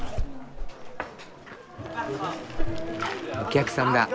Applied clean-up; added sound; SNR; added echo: none; Zipper (clothing); 3 dB; none.